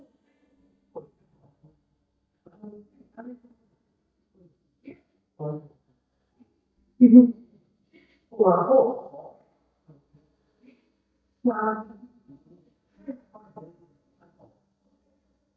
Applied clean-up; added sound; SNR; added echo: neural mask model DeepFilterNet 3.